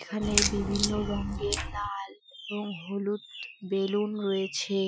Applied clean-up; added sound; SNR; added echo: classical method Wiener filter.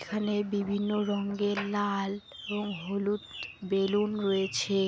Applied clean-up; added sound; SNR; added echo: none; none; none; none.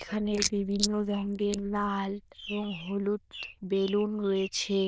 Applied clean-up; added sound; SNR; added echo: neural diffusion model UNIVERSE++.